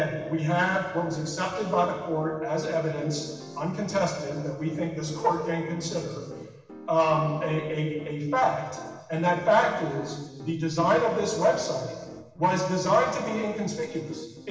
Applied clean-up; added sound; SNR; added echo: none; Piano; 18 dB; reverberation time 1.3 s.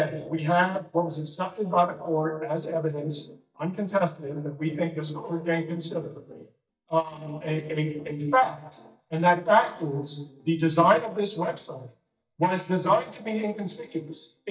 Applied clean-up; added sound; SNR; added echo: neural mask model DeepFilterNet 3.